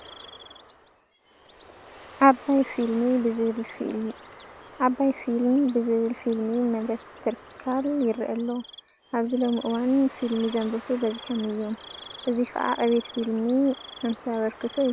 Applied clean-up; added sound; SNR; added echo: none; Bird; 20 dB; none.